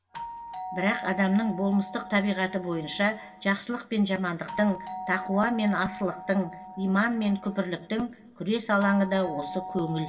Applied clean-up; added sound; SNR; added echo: none; Doorbell; 13 dB; reverberation time 1.4 s.